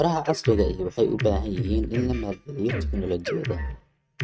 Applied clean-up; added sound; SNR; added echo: neural mask model RNNoise.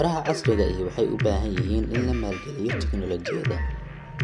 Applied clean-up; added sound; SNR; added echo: none; Drum kit; 1 dB; none.